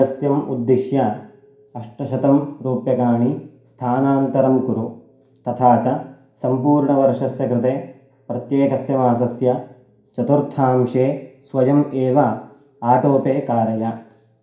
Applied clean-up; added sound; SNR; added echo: none; none; none; reverberation time 0.5 s.